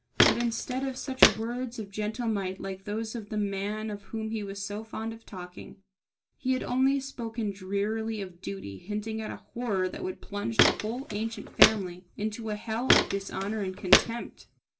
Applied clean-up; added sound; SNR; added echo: none; Walk, footsteps; -4 dB; reverberation time 0.2 s.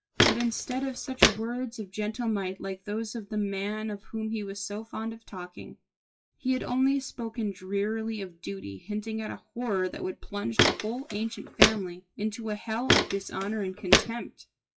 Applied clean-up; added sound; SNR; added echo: classical method WPE with log-MMSE.